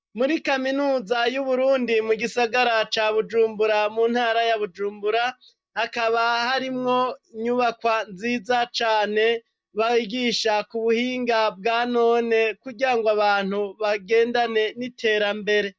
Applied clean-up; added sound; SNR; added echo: neural mask model DeepFilterNet 3.